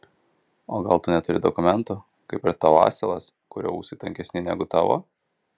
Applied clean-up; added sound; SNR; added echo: none; none; none; none.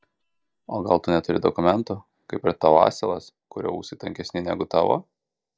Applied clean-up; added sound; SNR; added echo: neural mask model DeepFilterNet 3.